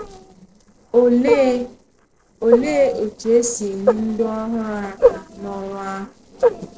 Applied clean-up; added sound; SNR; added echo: neural separator model SepFormer DNS4.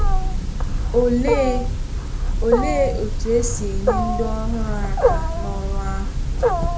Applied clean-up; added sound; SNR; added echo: none; Wild animals; -5 dB; none.